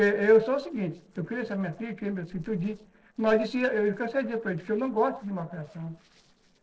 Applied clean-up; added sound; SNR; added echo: neural separator model SepFormer DNS4.